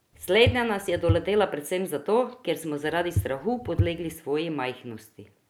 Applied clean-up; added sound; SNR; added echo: none; Walk, footsteps / Bird vocalization, bird call, bird song; 6 dB; none.